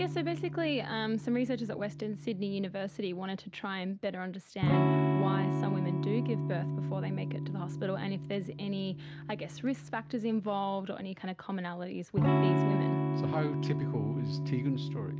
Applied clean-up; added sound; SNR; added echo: none; Electric guitar / Strum; -2 dB; none.